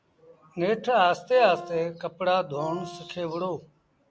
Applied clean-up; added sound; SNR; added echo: none; Brass instrument; 16 dB; none.